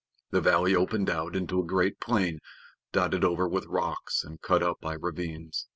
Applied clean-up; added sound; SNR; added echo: none; none; none; none.